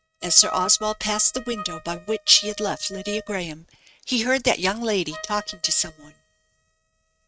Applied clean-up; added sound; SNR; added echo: neural mask model RNNoise.